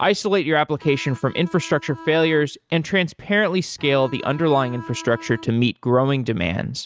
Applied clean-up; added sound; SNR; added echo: neural mask model RNNoise.